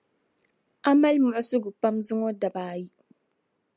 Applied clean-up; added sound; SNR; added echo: none; none; none; none.